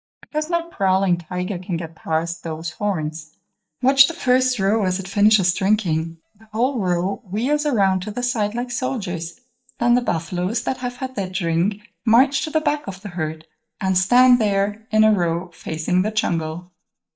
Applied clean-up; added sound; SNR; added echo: neural mask model DeepFilterNet 3.